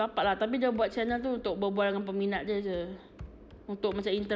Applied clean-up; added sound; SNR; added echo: none; none; none; none.